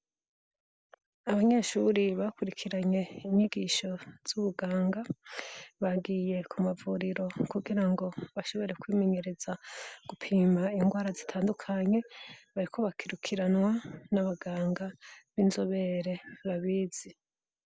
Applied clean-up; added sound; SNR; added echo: none; none; none; none.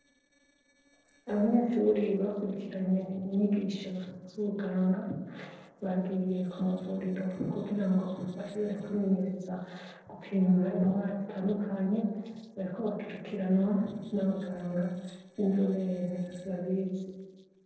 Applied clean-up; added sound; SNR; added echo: neural separator model SepFormer DNS4.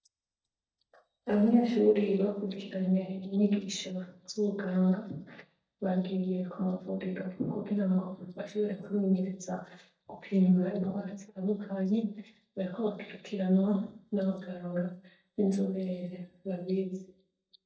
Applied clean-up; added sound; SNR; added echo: neural mask model DeepFilterNet 3.